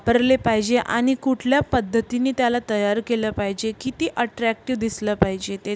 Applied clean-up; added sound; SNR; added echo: none; none; none; none.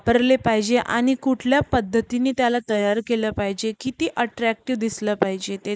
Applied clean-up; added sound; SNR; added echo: neural mask model Resemble Enhance denoiser.